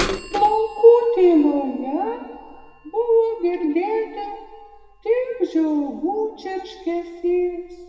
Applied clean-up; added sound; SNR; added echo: none; Bird vocalization, bird call, bird song / Telephone; 16 dB; reverberation time 1.6 s.